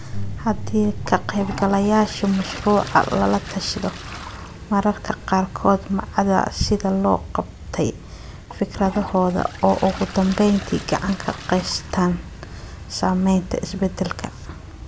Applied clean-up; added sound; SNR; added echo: none; Toilet flush; 18 dB; none.